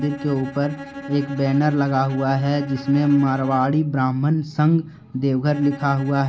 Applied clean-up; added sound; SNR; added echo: none; Bowed string instrument; 16 dB; none.